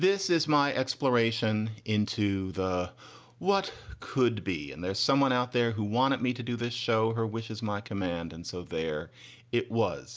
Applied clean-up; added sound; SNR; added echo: none; none; none; none.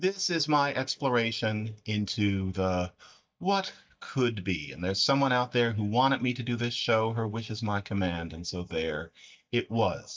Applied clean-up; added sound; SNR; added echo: neural mask model DeepFilterNet 3.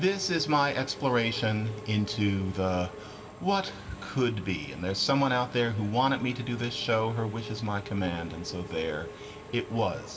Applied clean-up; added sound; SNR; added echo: none; Engine / Mechanisms; 14 dB; reverberation time 2.8 s.